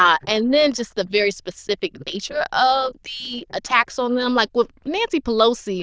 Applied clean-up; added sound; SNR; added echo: neural diffusion model UNIVERSE++.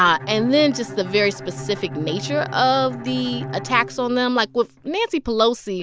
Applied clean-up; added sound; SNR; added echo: none; Bowed string instrument; 13 dB; none.